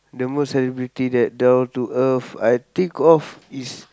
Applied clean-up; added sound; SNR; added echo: none; none; none; none.